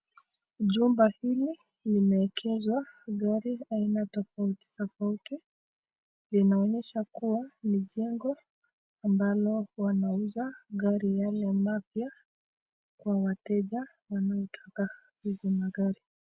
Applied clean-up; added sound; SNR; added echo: none; none; none; none.